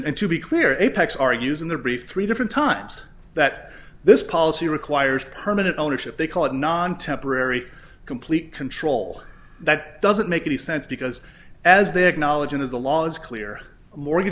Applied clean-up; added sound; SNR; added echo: none; none; none; none.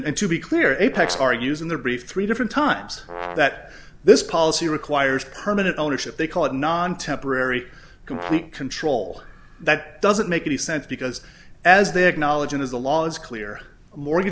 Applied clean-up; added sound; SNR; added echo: none; Brass instrument; 12 dB; none.